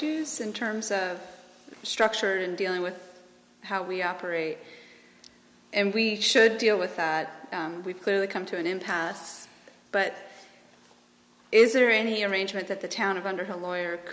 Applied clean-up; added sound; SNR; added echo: none; none; none; none.